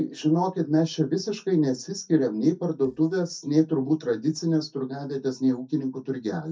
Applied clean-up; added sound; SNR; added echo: neural mask model DeepFilterNet 3.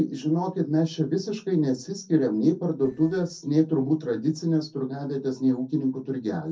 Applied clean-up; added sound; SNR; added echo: neural separator model SepFormer DNS4.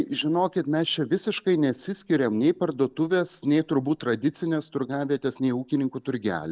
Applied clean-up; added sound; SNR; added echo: none; none; none; none.